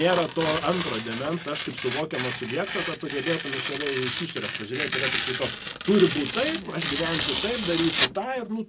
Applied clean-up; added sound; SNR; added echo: none; Tearing; 4 dB; none.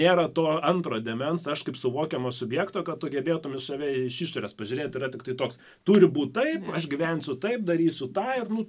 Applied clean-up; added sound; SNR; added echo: none; none; none; none.